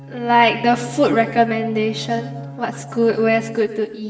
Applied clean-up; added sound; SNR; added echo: none; Bowed string instrument; 15 dB; reverberation time 1.1 s.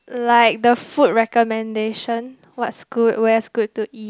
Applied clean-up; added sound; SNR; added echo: none; none; none; none.